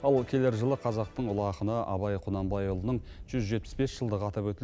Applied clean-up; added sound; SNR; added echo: none; none; none; none.